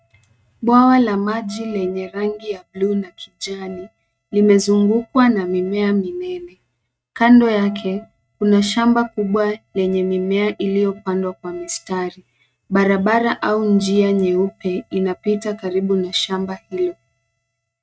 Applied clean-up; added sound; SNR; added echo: neural mask model RNNoise.